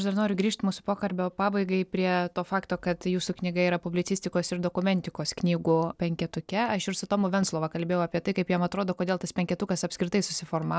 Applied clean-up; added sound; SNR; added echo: none; none; none; none.